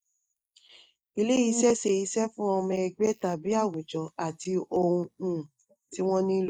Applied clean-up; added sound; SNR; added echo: neural mask model Resemble Enhance denoiser.